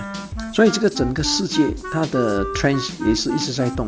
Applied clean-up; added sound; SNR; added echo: none; Wind instrument, woodwind instrument + Drum / Drum kit; 8 dB; none.